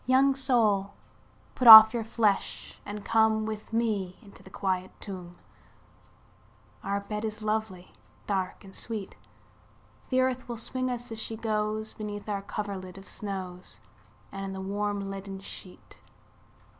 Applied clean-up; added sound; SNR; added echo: none; none; none; none.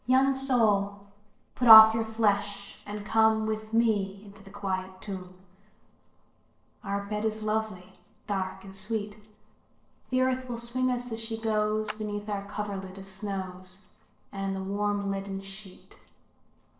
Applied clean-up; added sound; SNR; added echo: neural separator model SepFormer DNS4.